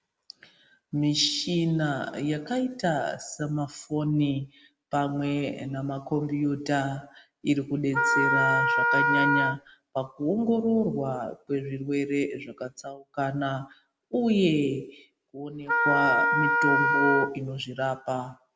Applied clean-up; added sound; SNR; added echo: none; Wind instrument, woodwind instrument; -5 dB; none.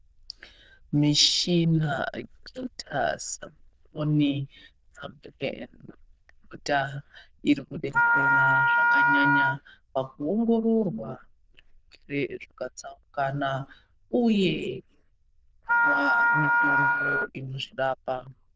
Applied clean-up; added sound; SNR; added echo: neural diffusion model UNIVERSE++.